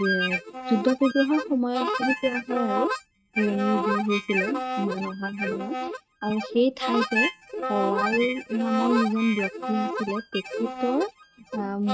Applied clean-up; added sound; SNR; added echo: neural mask model RNNoise.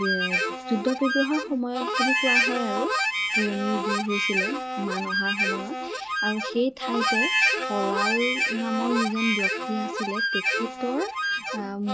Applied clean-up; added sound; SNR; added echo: none; Harmonica; -2 dB; none.